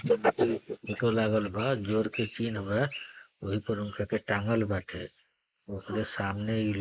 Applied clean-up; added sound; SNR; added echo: neural mask model Resemble Enhance denoiser.